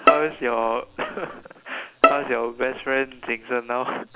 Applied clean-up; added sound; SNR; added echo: none; Bowed string instrument; -2 dB; none.